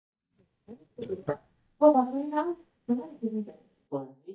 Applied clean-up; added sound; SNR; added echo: neural mask model DeepFilterNet 3.